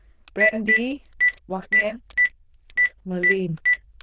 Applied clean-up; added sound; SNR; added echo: neural diffusion model UNIVERSE++.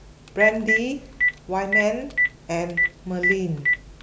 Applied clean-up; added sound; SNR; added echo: none; Telephone; -1 dB; none.